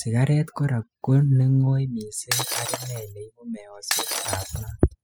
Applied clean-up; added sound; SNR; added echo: classical method spectral subtraction.